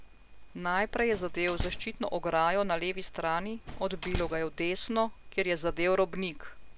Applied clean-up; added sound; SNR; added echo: none; Slam; 10 dB; none.